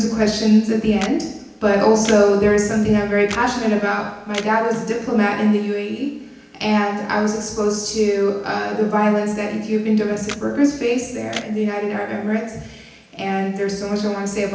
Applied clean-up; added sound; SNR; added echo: none; Camera; 18 dB; reverberation time 0.9 s.